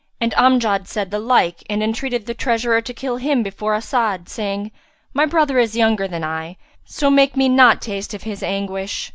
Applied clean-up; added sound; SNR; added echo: none; none; none; none.